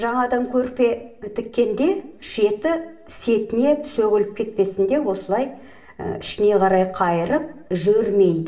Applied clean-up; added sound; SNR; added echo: none; none; none; reverberation time 0.6 s.